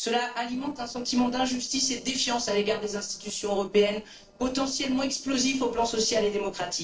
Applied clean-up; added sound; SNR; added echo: neural separator model SepFormer DNS4.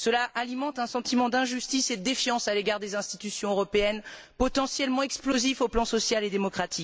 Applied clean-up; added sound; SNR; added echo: none; none; none; none.